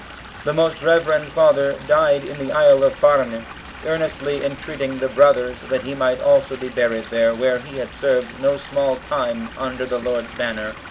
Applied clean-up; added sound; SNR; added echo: none; Stream / Liquid; 17 dB; none.